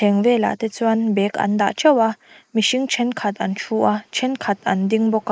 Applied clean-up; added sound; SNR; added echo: neural mask model Resemble Enhance denoiser.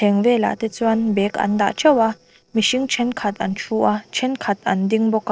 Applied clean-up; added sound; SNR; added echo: neural separator model SepFormer DNS4.